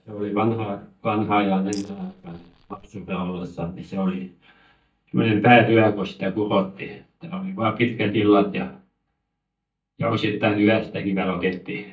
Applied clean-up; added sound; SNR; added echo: neural mask model DeepFilterNet 3.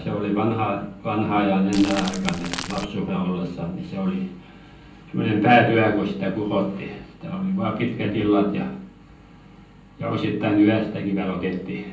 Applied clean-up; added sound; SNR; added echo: none; Crumpling, crinkling / Crackle; 8 dB; reverberation time 0.6 s.